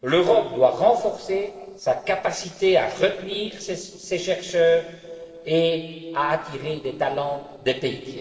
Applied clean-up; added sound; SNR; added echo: neural separator model SepFormer DNS4.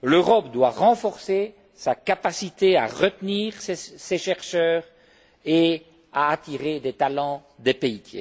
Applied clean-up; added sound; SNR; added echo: none; none; none; none.